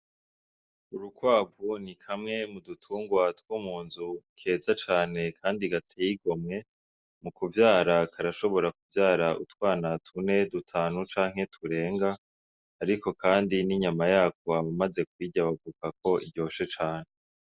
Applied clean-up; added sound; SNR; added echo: none; none; none; none.